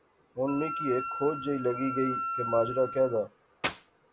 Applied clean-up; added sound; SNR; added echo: none; Clapping + Wind instrument, woodwind instrument; 5 dB; none.